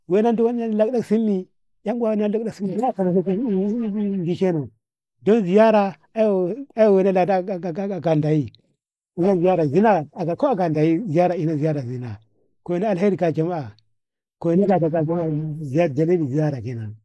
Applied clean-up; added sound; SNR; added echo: neural mask model Resemble Enhance denoiser.